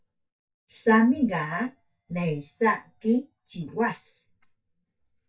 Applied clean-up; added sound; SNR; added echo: neural mask model DeepFilterNet 3.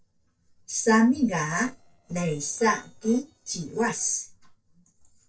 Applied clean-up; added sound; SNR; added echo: neural separator model SepFormer DNS4.